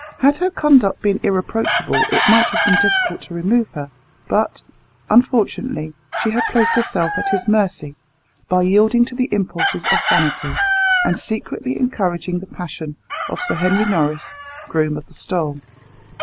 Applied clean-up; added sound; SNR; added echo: none; Chicken, rooster; 5 dB; none.